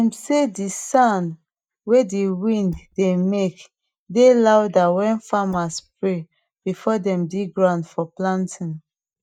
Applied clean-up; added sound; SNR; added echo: neural mask model DeepFilterNet 3.